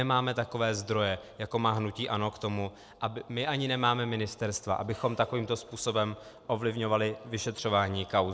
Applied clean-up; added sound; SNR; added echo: none; none; none; none.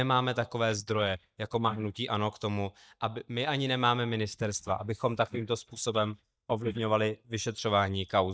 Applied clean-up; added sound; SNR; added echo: neural mask model DeepFilterNet 3.